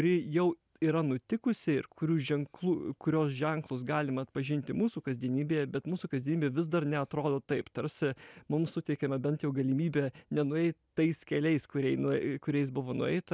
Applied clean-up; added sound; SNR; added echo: none; none; none; none.